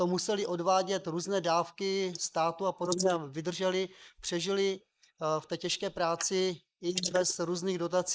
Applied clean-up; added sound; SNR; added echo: neural mask model Resemble Enhance denoiser.